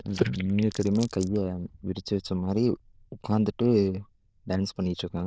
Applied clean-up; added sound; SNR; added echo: neural diffusion model UNIVERSE++.